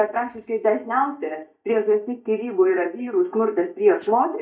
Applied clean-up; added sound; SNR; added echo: neural mask model DeepFilterNet 3.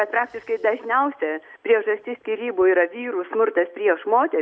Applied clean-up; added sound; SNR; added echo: none; none; none; none.